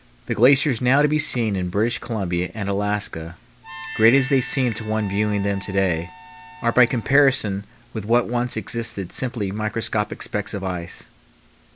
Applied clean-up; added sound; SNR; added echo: none; Harmonica; 15 dB; none.